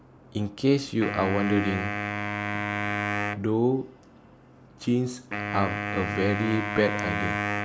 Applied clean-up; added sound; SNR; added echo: none; Wind instrument, woodwind instrument; 3 dB; none.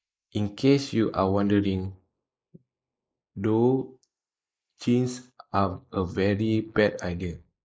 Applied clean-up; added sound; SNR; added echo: neural mask model Resemble Enhance denoiser.